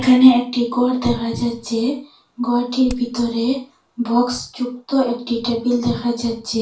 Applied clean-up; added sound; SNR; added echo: none; Hammer; 13 dB; reverberation time 0.3 s.